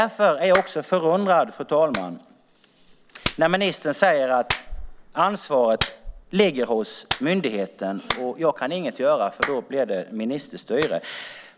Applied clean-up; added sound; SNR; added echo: none; Clapping; 11 dB; none.